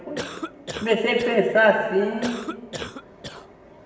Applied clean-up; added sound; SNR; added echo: none; Cough; 11 dB; reverberation time 1.6 s.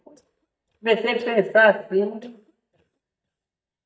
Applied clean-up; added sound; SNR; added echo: neural mask model DeepFilterNet 3.